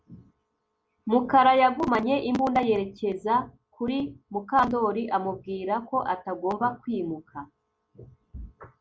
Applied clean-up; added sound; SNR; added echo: none; none; none; none.